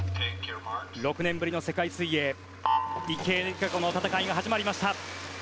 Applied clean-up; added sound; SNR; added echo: none; Organ; 11 dB; none.